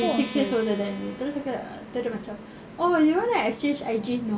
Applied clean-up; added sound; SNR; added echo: none; Acoustic guitar; 19 dB; none.